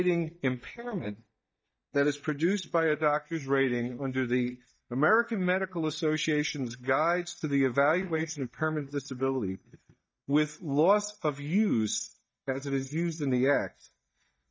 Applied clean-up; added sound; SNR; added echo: neural mask model DeepFilterNet 3.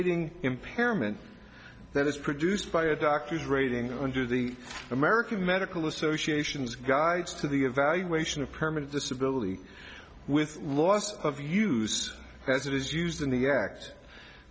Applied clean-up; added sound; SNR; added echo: none; none; none; none.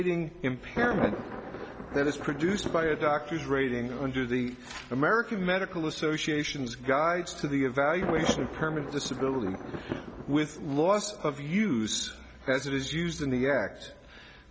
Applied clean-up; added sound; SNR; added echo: none; Thunder; 10 dB; none.